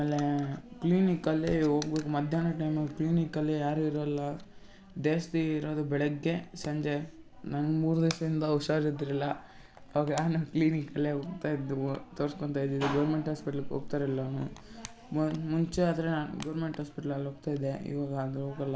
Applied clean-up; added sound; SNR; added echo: none; none; none; none.